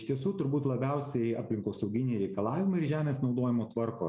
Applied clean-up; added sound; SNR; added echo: none; none; none; none.